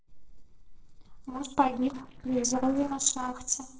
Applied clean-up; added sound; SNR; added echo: neural separator model SepFormer DNS4.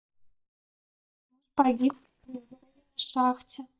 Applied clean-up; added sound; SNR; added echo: neural mask model DeepFilterNet 3.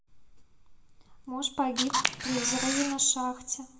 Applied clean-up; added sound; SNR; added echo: none; Camera; -1 dB; reverberation time 0.5 s.